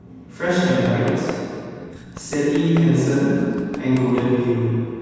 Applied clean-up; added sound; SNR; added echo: none; Run; 18 dB; reverberation time 2.1 s.